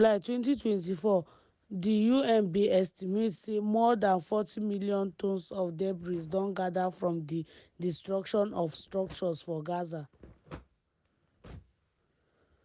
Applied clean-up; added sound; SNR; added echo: none; none; none; none.